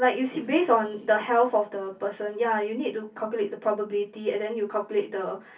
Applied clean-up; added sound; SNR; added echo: none; none; none; reverberation time 0.3 s.